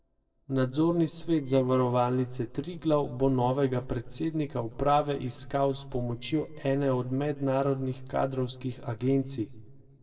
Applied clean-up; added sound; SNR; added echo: neural separator model SepFormer DNS4.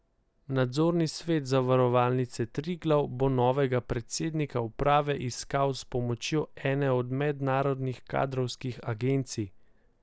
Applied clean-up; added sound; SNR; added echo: none; none; none; none.